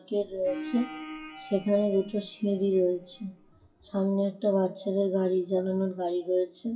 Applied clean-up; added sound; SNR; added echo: classical method WPE with log-MMSE.